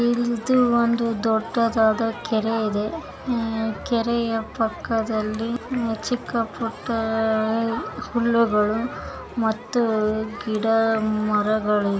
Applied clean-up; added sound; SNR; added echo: none; Crowd; 14 dB; none.